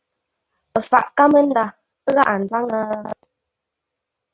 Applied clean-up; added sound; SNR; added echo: none; none; none; none.